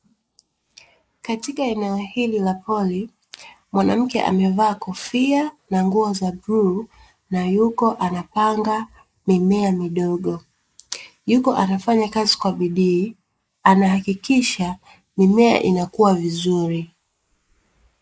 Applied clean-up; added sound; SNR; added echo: neural mask model Resemble Enhance denoiser.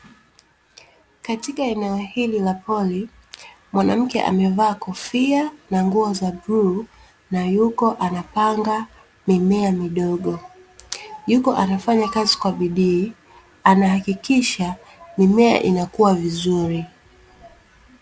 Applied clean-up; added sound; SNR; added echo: none; none; none; none.